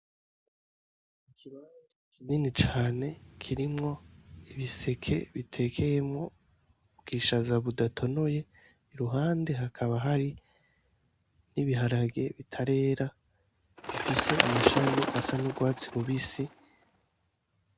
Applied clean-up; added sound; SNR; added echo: none; Bird; 0 dB; none.